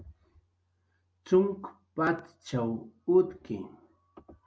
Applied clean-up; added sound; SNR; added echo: none; none; none; none.